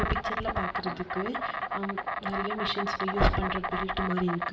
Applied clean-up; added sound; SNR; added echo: none; Insect; 1 dB; reverberation time 0.7 s.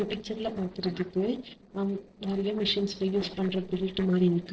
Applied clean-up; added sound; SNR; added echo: neural separator model SepFormer DNS4.